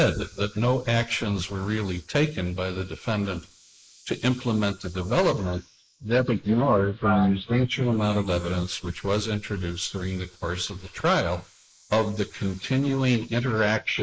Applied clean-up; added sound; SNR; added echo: neural mask model Resemble Enhance denoiser.